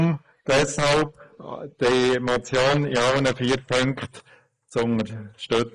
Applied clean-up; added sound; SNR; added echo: neural mask model Resemble Enhance denoiser.